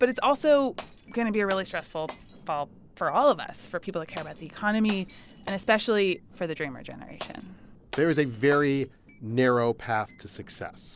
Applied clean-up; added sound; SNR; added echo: none; Glass; 18 dB; none.